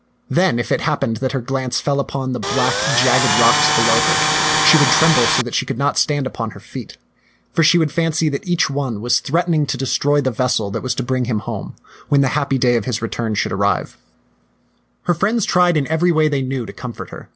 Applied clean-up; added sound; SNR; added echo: none; Tools; -2 dB; none.